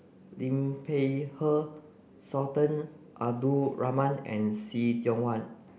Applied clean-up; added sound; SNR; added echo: none; none; none; none.